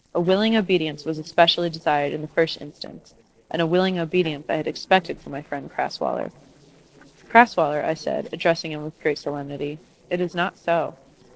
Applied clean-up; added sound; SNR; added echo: neural separator model SepFormer DNS4.